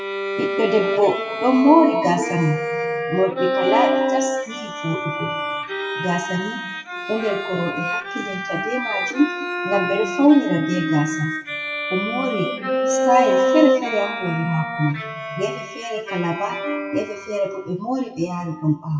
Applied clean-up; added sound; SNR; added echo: classical method WPE with log-MMSE.